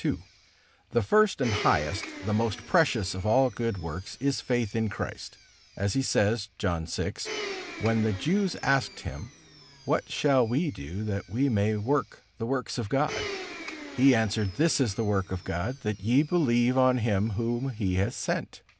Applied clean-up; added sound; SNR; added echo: none; Domestic sounds, home sounds; 16 dB; none.